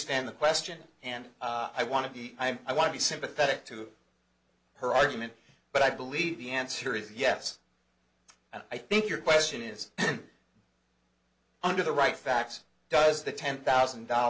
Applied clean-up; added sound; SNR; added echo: none; none; none; none.